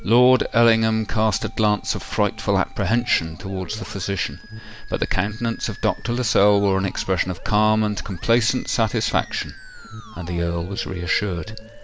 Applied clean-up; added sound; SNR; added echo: none; Alarm + Musical instrument; 18 dB; none.